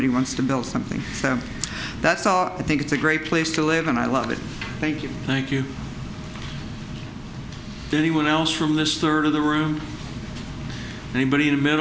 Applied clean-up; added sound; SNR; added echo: none; none; none; none.